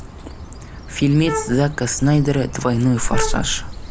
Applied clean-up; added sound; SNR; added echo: none; Wind instrument, woodwind instrument + Bird; 6 dB; none.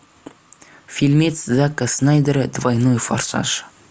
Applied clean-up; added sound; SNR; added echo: none; none; none; none.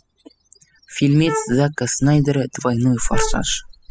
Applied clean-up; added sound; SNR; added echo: classical method spectral subtraction.